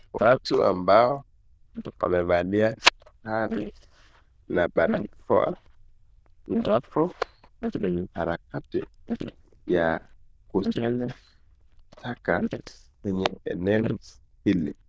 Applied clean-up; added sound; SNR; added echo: neural diffusion model UNIVERSE++.